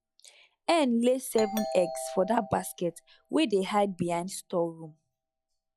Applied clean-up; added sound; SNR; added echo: classical method log-MMSE.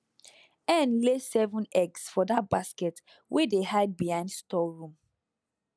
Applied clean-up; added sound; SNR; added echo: none; none; none; none.